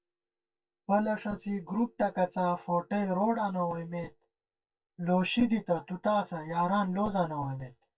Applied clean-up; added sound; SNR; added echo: neural mask model DeepFilterNet 3.